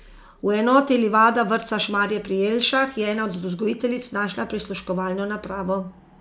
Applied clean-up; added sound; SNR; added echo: none; none; none; none.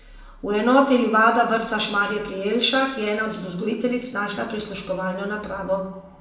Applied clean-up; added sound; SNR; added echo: none; none; none; reverberation time 0.8 s.